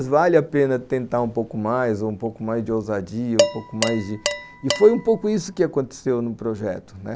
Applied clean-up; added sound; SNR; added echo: none; Dishes, pots, and pans; 6 dB; none.